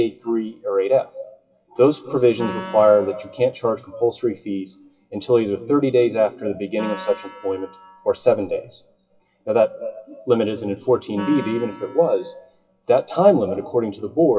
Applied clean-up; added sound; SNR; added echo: classical method WPE with log-MMSE.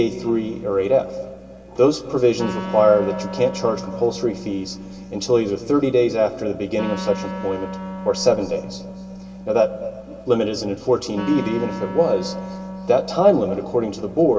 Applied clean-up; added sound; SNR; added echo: none; Wind instrument, woodwind instrument; 12 dB; reverberation time 2.3 s.